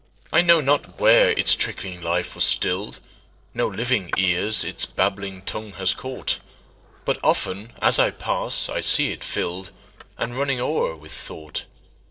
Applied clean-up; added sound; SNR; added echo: neural separator model SepFormer DNS4.